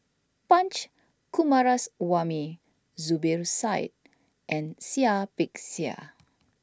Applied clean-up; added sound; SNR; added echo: none; none; none; none.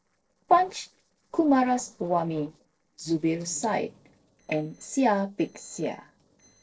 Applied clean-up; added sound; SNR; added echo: neural separator model SepFormer DNS4.